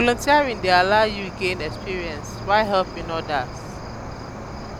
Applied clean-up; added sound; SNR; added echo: none; Cricket; 10 dB; none.